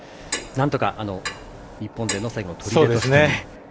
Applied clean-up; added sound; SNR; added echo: none; Clock; 12 dB; none.